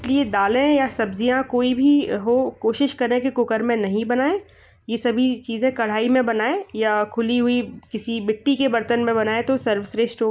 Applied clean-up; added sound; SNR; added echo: none; none; none; none.